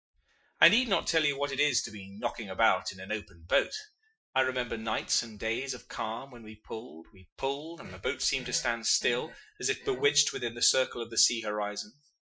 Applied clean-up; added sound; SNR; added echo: classical method Wiener filter.